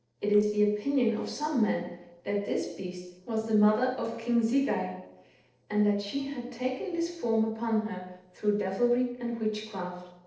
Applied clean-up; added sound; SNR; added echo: neural separator model SepFormer DNS4.